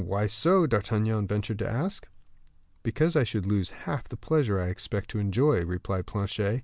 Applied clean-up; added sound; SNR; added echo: none; none; none; none.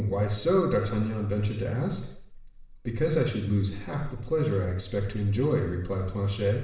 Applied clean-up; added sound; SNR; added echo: none; none; none; reverberation time 0.7 s.